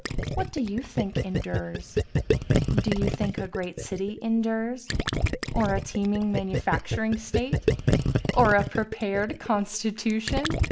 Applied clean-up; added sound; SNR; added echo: none; Gurgling; 0 dB; none.